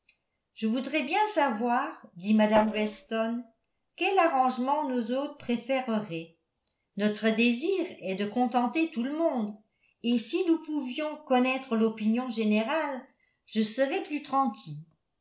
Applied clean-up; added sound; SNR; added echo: neural separator model SepFormer DNS4.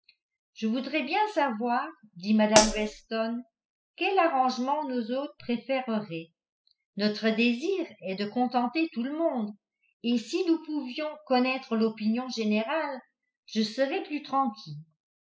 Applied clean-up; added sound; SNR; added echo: classical method spectral subtraction.